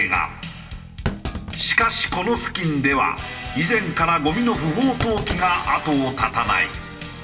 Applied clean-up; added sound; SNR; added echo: none; Thump, thud; 14 dB; reverberation time 1.5 s.